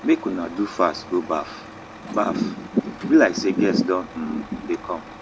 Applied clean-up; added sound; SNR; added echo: none; Truck; 17 dB; none.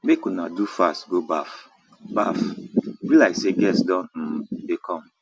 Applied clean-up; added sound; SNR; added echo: none; none; none; none.